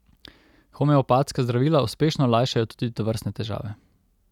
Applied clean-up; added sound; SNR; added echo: none; none; none; none.